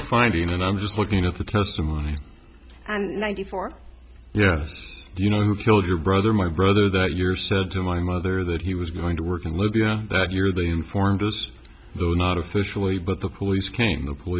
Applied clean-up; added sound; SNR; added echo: none; none; none; none.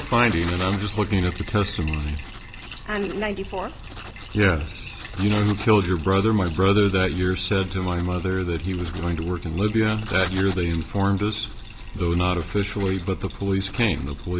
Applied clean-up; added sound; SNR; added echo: none; Bathtub (filling or washing) + Writing; 13 dB; none.